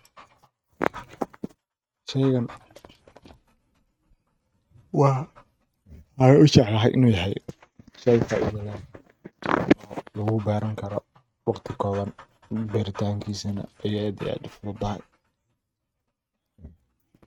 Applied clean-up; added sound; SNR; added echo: neural mask model RNNoise.